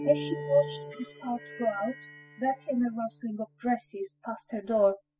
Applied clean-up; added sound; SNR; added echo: classical method spectral subtraction.